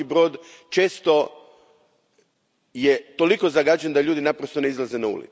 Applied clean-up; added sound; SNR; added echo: none; none; none; none.